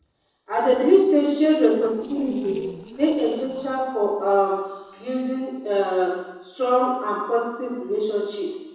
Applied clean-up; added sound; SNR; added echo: neural separator model SepFormer DNS4.